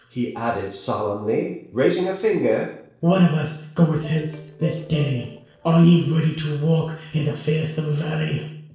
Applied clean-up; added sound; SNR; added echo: neural separator model SepFormer DNS4.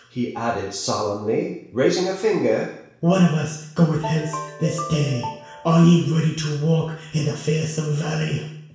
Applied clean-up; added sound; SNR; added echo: none; Ringtone; 12 dB; reverberation time 0.7 s.